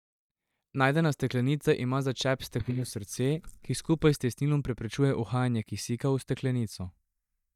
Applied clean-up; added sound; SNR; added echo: neural mask model DeepFilterNet 3.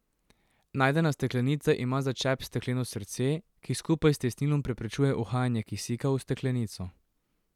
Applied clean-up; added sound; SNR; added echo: none; none; none; none.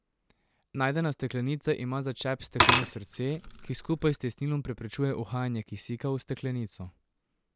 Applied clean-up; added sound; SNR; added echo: none; Glass / Liquid; -5 dB; none.